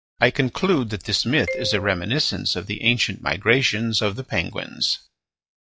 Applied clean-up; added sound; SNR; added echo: classical method log-MMSE.